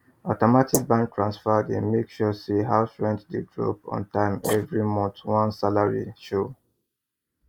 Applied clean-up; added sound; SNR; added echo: neural mask model Resemble Enhance denoiser.